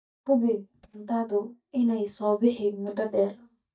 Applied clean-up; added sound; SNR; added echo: neural mask model DeepFilterNet 3.